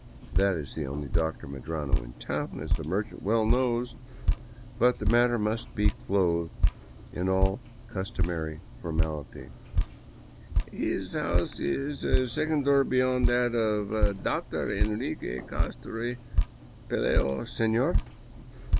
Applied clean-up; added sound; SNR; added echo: none; Drip; 0 dB; none.